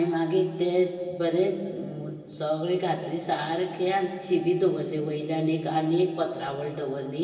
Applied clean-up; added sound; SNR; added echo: none; none; none; reverberation time 2.5 s.